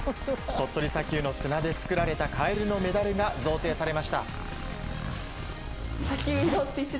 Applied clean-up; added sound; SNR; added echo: none; Zipper (clothing); 7 dB; none.